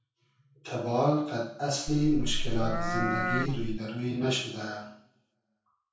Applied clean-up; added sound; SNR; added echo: none; Livestock, farm animals, working animals; -2 dB; reverberation time 0.6 s.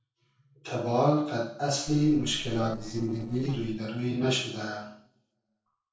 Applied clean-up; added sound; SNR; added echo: neural separator model SepFormer DNS4.